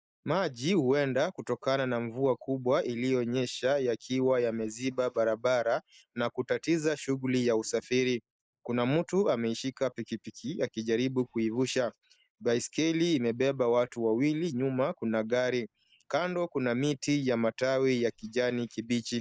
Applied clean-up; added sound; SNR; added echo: neural mask model Resemble Enhance denoiser.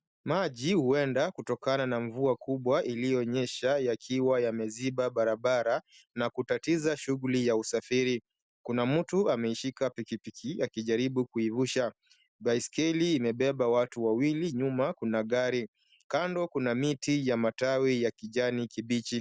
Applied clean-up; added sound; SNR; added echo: none; none; none; none.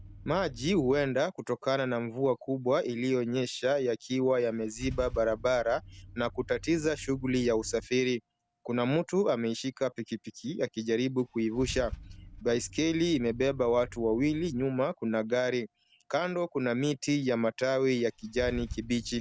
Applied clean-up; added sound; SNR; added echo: none; Idling / Engine starting / Car; 18 dB; none.